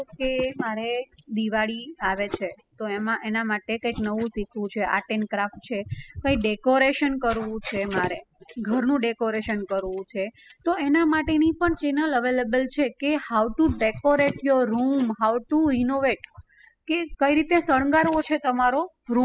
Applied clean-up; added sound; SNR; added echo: classical method spectral subtraction.